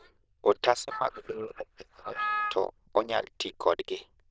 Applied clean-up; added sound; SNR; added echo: neural diffusion model UNIVERSE++.